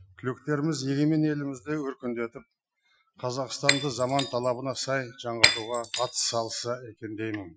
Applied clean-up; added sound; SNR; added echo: classical method Wiener filter.